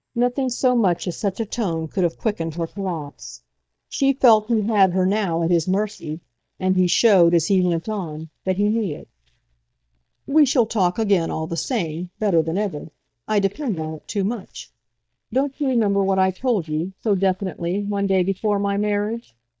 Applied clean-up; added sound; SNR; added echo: neural mask model DeepFilterNet 3.